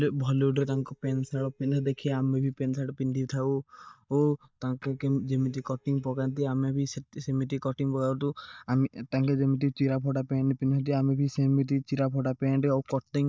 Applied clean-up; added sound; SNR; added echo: neural mask model DeepFilterNet 3.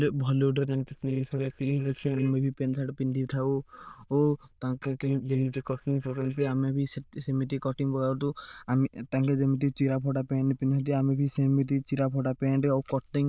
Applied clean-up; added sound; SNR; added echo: neural diffusion model UNIVERSE++.